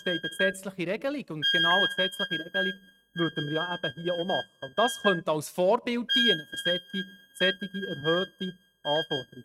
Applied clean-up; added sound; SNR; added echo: neural mask model RNNoise.